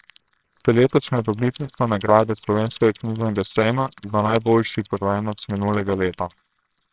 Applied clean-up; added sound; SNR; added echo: neural separator model SepFormer WHAMR!.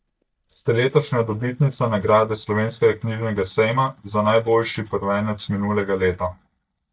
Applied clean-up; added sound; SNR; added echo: neural mask model DeepFilterNet 3.